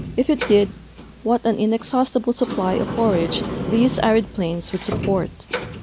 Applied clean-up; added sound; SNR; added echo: none; Sliding door; 9 dB; none.